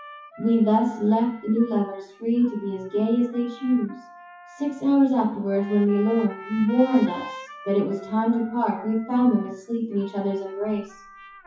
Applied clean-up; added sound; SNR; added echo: classical method WPE with log-MMSE.